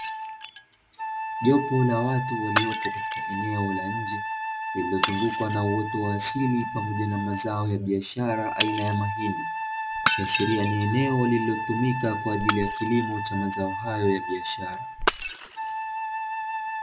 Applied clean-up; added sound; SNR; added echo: none; Wind instrument, woodwind instrument + Shatter; 2 dB; none.